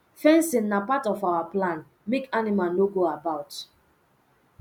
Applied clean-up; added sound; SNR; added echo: none; none; none; none.